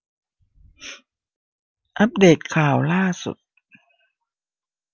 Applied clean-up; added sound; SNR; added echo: none; none; none; none.